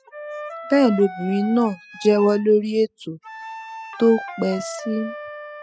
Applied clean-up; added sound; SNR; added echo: classical method spectral subtraction.